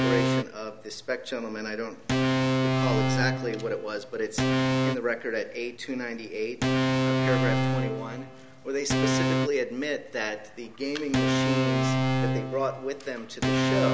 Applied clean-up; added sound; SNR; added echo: none; Organ; -5 dB; none.